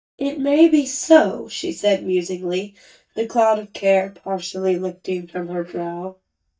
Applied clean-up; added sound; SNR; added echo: neural mask model DeepFilterNet 3.